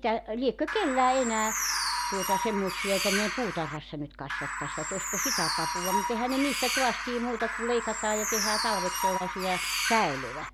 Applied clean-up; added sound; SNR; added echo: none; Bird; 1 dB; none.